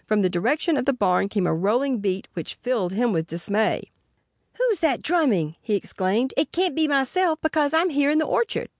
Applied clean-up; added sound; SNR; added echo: none; none; none; none.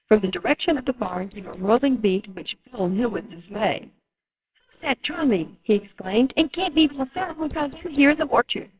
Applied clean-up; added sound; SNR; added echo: neural separator model SepFormer WHAMR!.